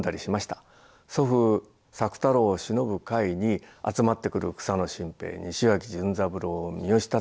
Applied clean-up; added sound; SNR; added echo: none; none; none; none.